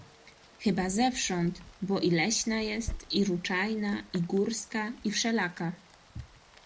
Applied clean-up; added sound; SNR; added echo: none; Rain; 17 dB; none.